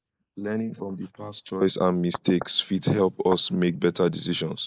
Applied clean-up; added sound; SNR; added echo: neural mask model Resemble Enhance denoiser.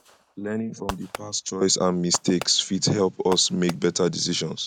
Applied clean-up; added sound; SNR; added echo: none; Fireworks; 16 dB; none.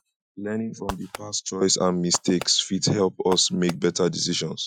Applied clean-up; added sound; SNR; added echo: classical method Wiener filter.